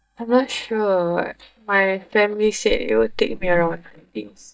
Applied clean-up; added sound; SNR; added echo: neural mask model DeepFilterNet 3.